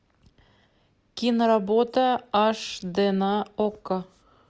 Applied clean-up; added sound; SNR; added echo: none; none; none; none.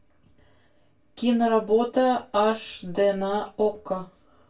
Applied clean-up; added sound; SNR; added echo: none; none; none; reverberation time 0.2 s.